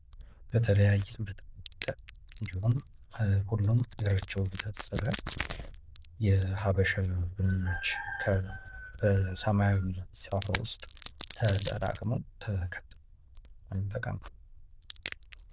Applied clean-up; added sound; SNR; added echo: neural diffusion model UNIVERSE++.